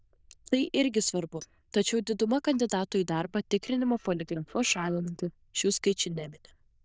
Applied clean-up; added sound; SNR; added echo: neural diffusion model UNIVERSE++.